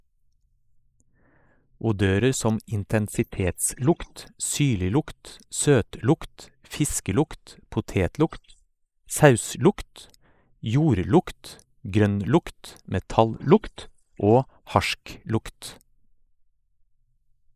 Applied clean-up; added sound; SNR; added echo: neural mask model Resemble Enhance denoiser.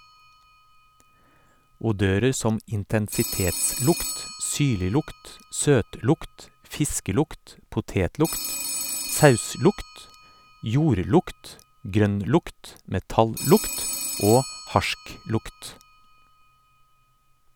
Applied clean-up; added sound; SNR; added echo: none; Telephone; 11 dB; none.